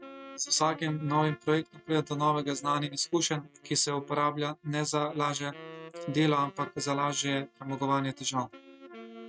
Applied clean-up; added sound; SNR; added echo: neural mask model RNNoise.